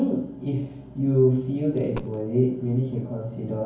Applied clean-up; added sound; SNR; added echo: none; Coin (dropping); 19 dB; reverberation time 0.9 s.